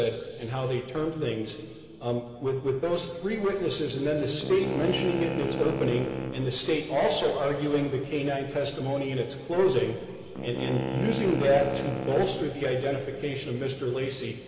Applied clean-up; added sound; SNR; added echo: none; Wind instrument, woodwind instrument; 7 dB; reverberation time 2.2 s.